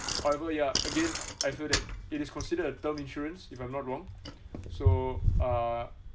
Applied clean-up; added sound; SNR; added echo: none; Bicycle; 0 dB; none.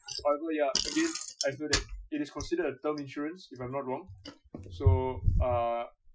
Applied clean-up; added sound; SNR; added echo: classical method Wiener filter.